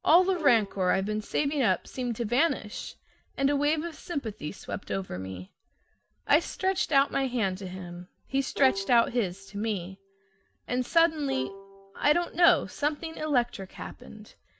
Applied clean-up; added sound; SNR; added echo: none; Bowed string instrument; 16 dB; none.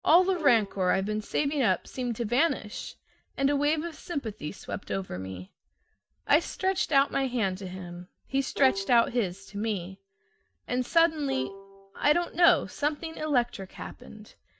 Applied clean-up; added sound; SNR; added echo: neural mask model DeepFilterNet 3.